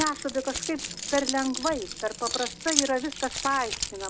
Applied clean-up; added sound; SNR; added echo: none; Keys jangling; 4 dB; none.